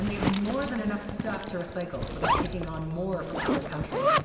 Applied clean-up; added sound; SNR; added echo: none; Zipper (clothing); -1 dB; reverberation time 2.3 s.